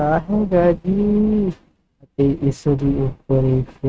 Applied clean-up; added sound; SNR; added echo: neural mask model RNNoise.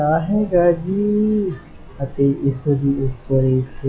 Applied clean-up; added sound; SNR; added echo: classical method log-MMSE.